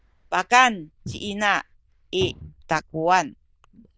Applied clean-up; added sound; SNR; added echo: neural diffusion model UNIVERSE++.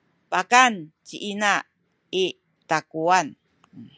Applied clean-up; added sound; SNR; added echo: none; none; none; none.